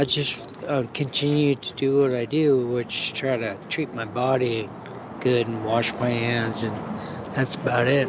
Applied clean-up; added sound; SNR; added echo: none; none; none; none.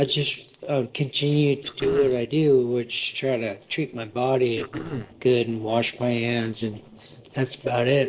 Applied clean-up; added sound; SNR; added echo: neural separator model SepFormer DNS4.